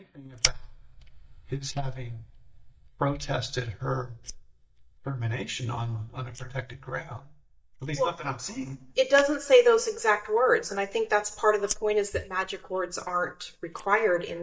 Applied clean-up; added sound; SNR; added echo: neural mask model DeepFilterNet 3.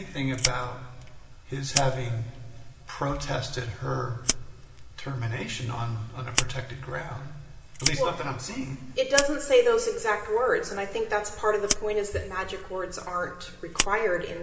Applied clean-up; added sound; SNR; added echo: none; Fire; 6 dB; reverberation time 2.5 s.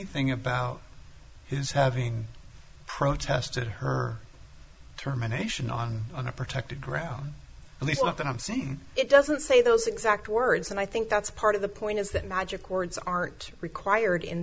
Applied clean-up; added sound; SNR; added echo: none; none; none; none.